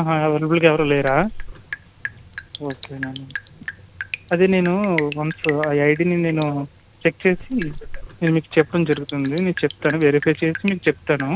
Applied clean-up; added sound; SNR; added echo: none; Drip; 13 dB; none.